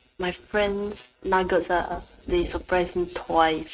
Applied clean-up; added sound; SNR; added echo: neural mask model RNNoise.